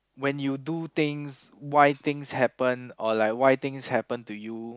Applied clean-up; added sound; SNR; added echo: none; none; none; none.